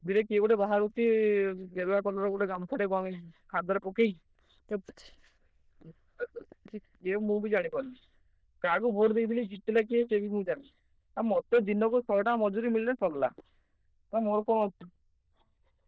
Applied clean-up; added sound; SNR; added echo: neural diffusion model UNIVERSE++.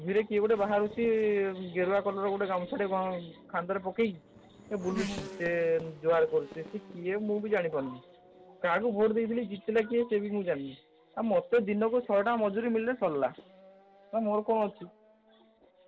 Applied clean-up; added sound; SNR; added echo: none; Race car, auto racing / Accelerating, revving, vroom; 18 dB; none.